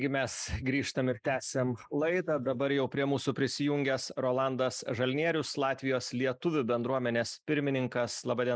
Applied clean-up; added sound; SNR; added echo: neural mask model Resemble Enhance denoiser.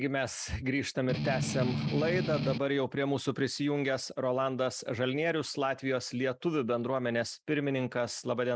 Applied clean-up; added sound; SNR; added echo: none; Strum; 1 dB; none.